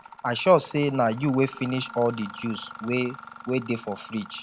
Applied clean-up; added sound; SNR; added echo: none; Mechanisms; 17 dB; none.